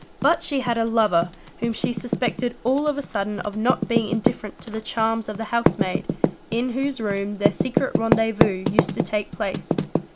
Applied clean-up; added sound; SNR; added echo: none; Typing; 1 dB; none.